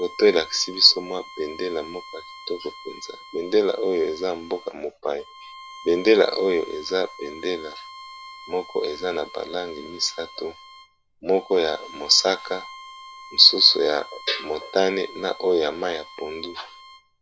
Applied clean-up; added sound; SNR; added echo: none; Bowed string instrument; 18 dB; none.